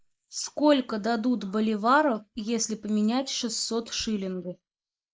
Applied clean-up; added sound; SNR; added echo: neural mask model Resemble Enhance denoiser.